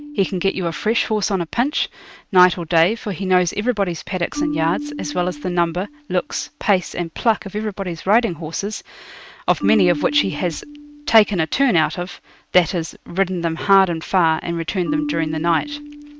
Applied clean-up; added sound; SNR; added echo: neural mask model RNNoise.